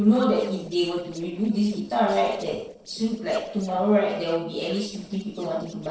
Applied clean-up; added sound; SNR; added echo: neural separator model SepFormer DNS4.